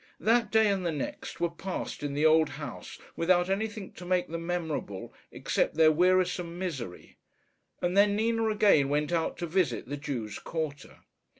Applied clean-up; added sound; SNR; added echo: none; none; none; none.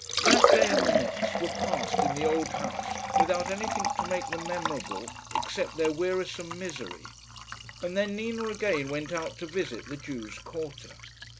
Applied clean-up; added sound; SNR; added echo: none; Liquid; -2 dB; none.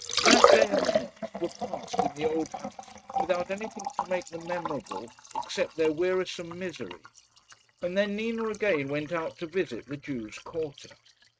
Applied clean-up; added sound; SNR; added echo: neural mask model RNNoise.